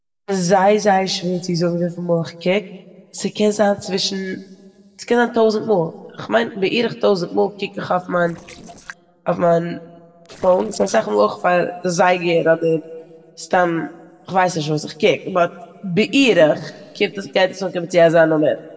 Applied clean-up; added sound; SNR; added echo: neural separator model SepFormer DNS4.